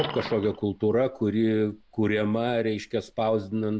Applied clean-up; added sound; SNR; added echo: none; Coin (dropping); 17 dB; none.